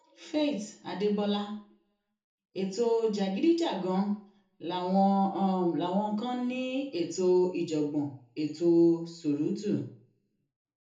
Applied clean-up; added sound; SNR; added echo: none; none; none; reverberation time 0.8 s.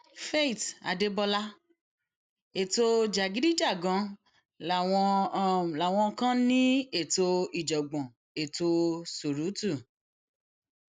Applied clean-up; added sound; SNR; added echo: none; none; none; none.